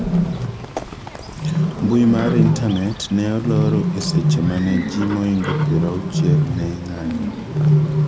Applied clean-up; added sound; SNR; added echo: none; Bird; -2 dB; none.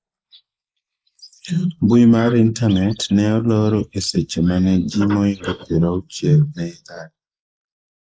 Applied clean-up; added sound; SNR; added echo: neural mask model Resemble Enhance denoiser.